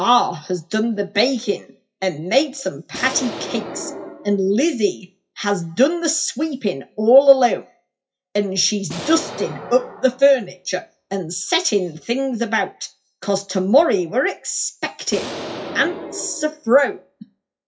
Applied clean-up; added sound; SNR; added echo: classical method WPE with log-MMSE.